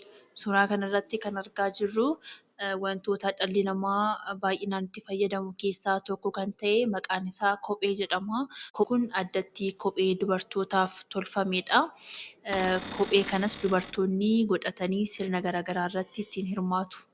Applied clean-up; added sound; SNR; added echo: none; Cupboard open or close / Door; 11 dB; none.